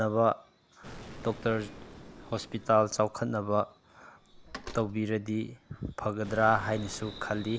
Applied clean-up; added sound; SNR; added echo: none; Slam + Explosion; 17 dB; none.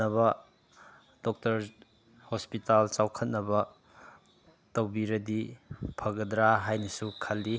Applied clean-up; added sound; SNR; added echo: none; none; none; none.